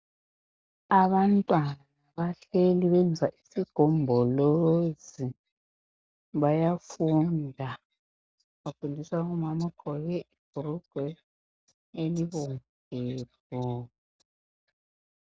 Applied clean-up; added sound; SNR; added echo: none; none; none; none.